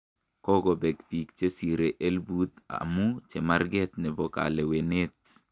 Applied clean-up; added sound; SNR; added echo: none; none; none; none.